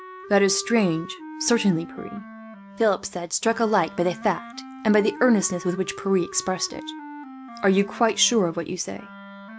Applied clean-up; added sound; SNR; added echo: none; Wind instrument, woodwind instrument; 15 dB; none.